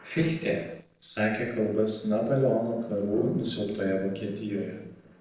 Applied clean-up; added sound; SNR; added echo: neural separator model SepFormer DNS4.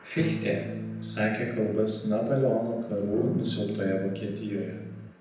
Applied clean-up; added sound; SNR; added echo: none; Electric guitar / Strum; 8 dB; reverberation time 0.9 s.